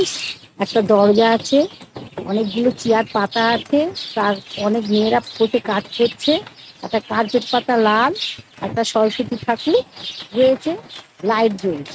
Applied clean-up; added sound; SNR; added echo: neural mask model RNNoise.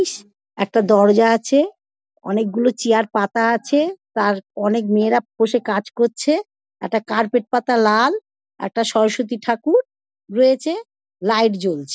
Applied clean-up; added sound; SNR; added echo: none; none; none; none.